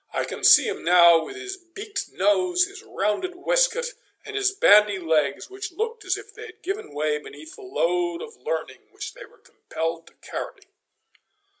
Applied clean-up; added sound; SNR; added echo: none; none; none; none.